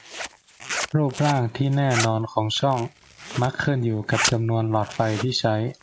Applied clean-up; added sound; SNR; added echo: none; Zipper (clothing); 9 dB; none.